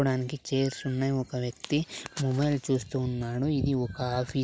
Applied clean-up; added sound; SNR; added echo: none; none; none; none.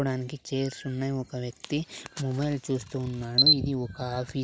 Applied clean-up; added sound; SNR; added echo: none; Camera; -3 dB; none.